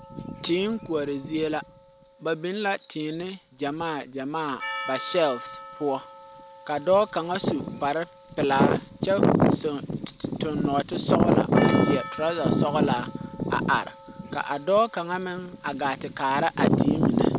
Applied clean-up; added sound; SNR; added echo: none; Percussion; 17 dB; none.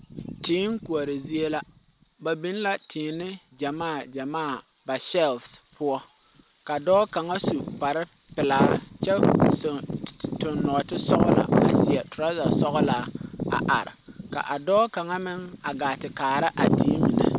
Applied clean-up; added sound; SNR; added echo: none; none; none; none.